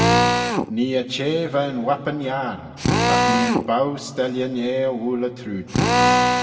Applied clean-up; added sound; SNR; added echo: none; Drill; -2 dB; reverberation time 1.9 s.